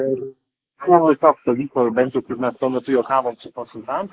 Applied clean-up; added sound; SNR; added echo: neural mask model Resemble Enhance denoiser.